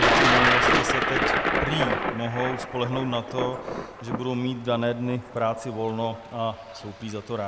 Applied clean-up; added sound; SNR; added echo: none; Thunder; -3 dB; none.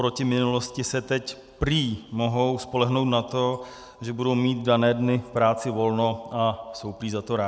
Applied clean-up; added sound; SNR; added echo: none; none; none; none.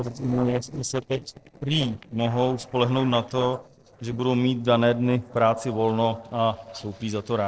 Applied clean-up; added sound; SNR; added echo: neural separator model SepFormer DNS4.